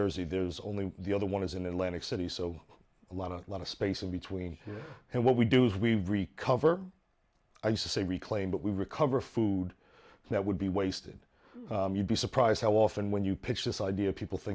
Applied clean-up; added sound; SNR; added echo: none; none; none; none.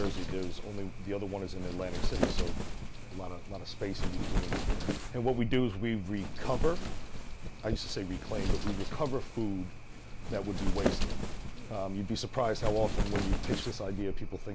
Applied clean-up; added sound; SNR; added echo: none; Wind; -3 dB; none.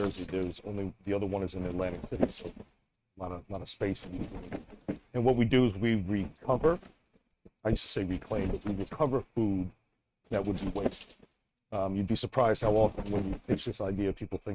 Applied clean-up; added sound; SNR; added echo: neural mask model RNNoise.